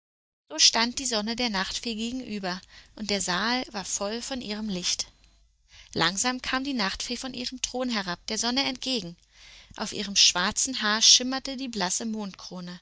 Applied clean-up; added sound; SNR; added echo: neural mask model DeepFilterNet 3.